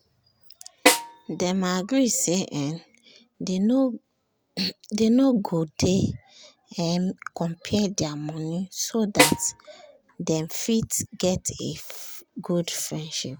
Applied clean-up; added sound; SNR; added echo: none; Snare drum; -2 dB; none.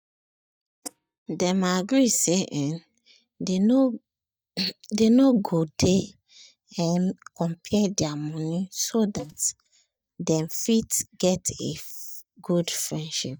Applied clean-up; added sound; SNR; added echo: neural mask model DeepFilterNet 3.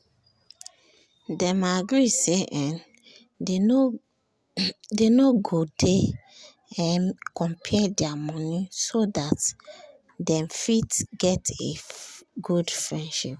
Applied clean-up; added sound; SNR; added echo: none; none; none; none.